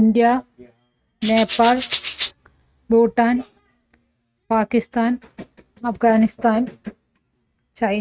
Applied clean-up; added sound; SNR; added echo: neural mask model RNNoise.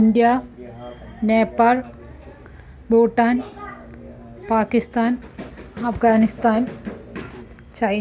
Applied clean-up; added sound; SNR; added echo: none; none; none; none.